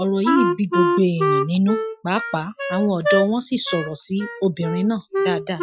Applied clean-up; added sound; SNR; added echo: classical method Wiener filter.